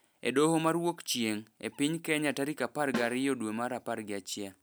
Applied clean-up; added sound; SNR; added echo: none; Snare drum; 11 dB; none.